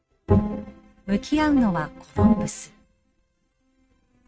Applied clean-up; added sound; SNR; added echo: neural mask model RNNoise.